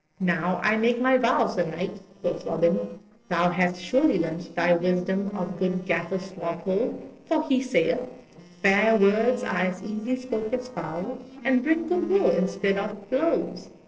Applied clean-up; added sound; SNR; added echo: neural separator model SepFormer DNS4.